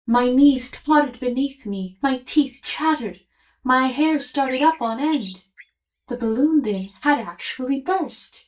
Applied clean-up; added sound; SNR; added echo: neural mask model DeepFilterNet 3.